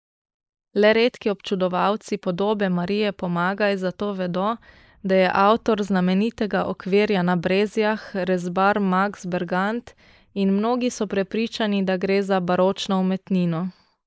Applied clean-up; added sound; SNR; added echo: neural mask model Resemble Enhance denoiser.